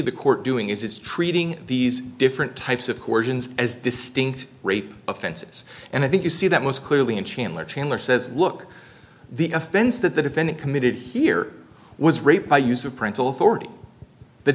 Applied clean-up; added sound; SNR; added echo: none; none; none; none.